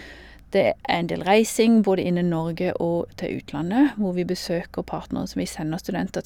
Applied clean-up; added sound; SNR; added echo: none; none; none; none.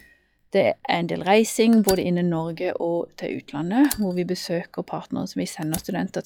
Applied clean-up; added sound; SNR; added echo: classical method log-MMSE.